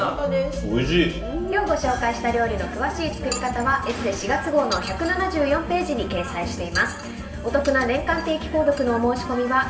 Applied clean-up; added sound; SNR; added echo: none; Gunshot, gunfire; 18 dB; reverberation time 0.9 s.